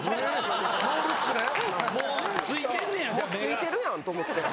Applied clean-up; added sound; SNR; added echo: none; none; none; none.